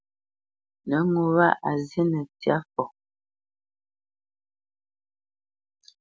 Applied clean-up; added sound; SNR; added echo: none; none; none; none.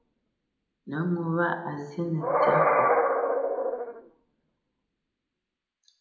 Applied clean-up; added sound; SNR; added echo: none; Animal; -5 dB; reverberation time 0.8 s.